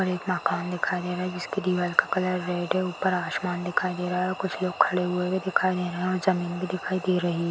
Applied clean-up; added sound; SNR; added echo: none; none; none; none.